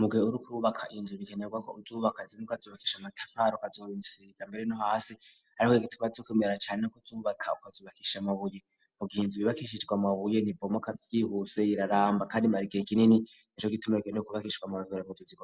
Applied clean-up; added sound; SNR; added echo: none; none; none; none.